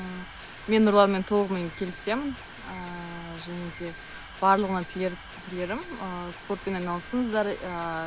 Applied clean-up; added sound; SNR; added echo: none; Mechanisms; 14 dB; none.